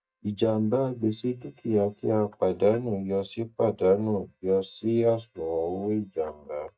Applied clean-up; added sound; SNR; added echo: neural mask model DeepFilterNet 3.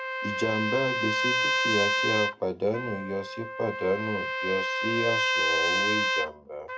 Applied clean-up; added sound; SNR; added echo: none; Trumpet; -2 dB; reverberation time 0.2 s.